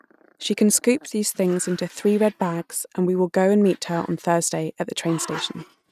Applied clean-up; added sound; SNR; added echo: neural mask model RNNoise.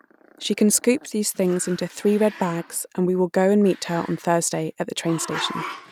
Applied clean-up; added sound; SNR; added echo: none; Growling; 16 dB; none.